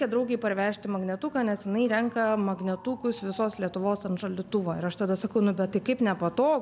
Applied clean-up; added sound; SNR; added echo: none; none; none; none.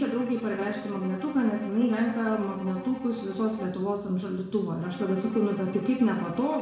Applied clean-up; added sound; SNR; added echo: none; Bowed string instrument; 14 dB; reverberation time 0.6 s.